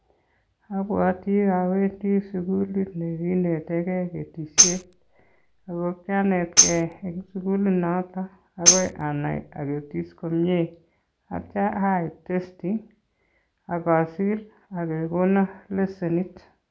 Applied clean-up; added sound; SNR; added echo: none; Tambourine; -2 dB; none.